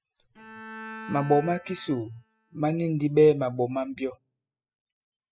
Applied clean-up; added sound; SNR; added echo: classical method spectral subtraction.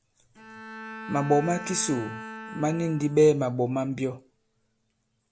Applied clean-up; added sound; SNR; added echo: none; Bowed string instrument; 15 dB; none.